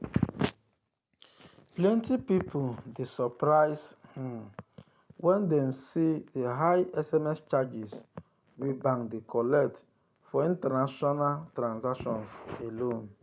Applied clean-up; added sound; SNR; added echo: none; none; none; none.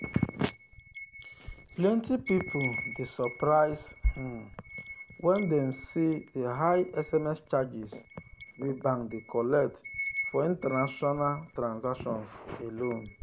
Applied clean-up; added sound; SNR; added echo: none; Wind chime; 8 dB; none.